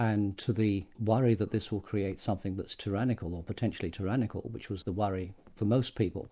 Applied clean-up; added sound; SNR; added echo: none; none; none; none.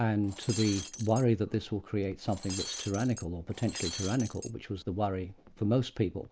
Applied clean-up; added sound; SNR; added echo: none; Shatter; 10 dB; none.